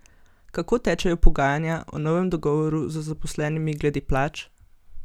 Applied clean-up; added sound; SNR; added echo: none; none; none; none.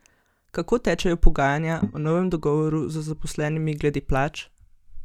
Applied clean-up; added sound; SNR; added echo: neural mask model DeepFilterNet 3.